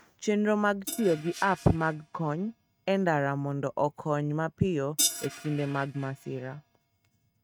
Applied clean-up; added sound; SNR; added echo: neural mask model RNNoise.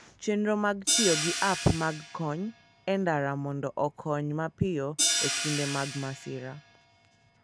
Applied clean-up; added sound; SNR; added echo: none; Hi-hat; 3 dB; none.